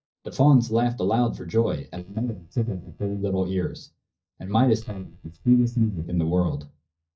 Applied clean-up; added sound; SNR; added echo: neural mask model DeepFilterNet 3.